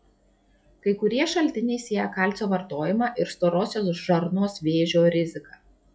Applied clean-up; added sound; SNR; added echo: classical method log-MMSE.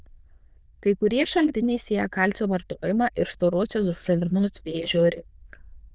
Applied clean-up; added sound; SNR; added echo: neural diffusion model UNIVERSE++.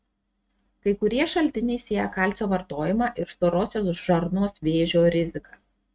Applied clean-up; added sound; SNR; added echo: neural mask model RNNoise.